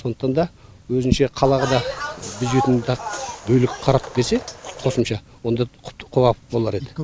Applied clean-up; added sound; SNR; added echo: none; Bus; 9 dB; none.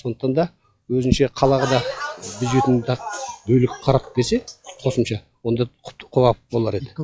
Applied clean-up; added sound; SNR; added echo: classical method log-MMSE.